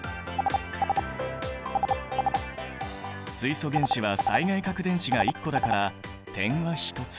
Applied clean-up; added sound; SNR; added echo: none; Telephone; 1 dB; none.